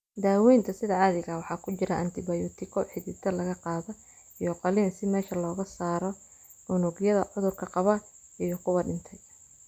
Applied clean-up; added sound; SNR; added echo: none; none; none; none.